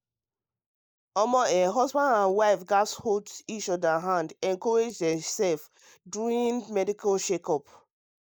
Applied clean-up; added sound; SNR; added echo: neural mask model Resemble Enhance denoiser.